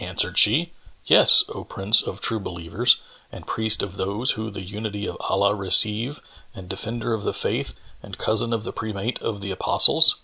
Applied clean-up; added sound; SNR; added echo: none; none; none; none.